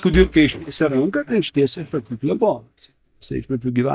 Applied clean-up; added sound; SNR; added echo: neural mask model DeepFilterNet 3.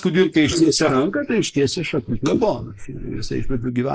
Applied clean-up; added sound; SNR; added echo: neural mask model Resemble Enhance denoiser.